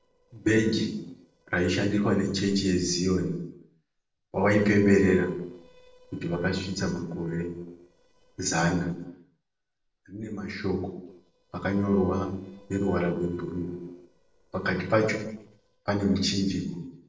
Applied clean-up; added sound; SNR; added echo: neural separator model SepFormer DNS4.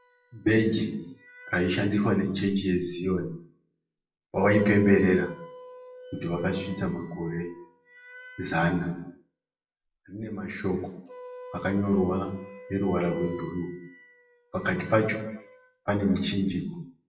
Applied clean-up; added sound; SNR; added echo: classical method WPE with log-MMSE.